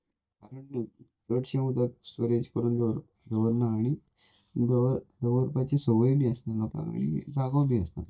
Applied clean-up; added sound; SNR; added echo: neural mask model DeepFilterNet 3.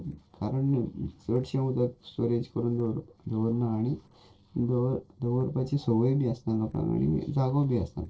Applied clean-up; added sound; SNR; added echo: neural separator model SepFormer DNS4.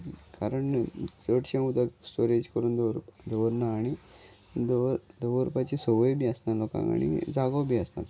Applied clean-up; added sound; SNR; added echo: none; none; none; none.